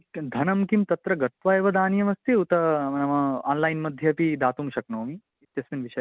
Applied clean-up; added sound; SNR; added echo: none; none; none; none.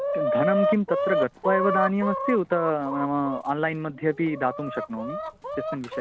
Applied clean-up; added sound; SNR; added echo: none; Chicken, rooster; 2 dB; none.